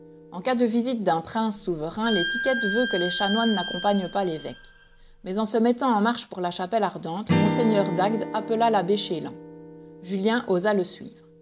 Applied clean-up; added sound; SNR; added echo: none; Bowed string instrument + Strum; 7 dB; none.